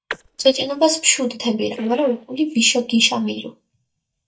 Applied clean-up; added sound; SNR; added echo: neural mask model DeepFilterNet 3.